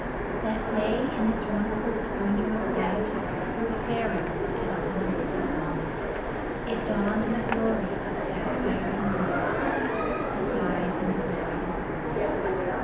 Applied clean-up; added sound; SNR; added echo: none; Train; -4 dB; reverberation time 0.9 s.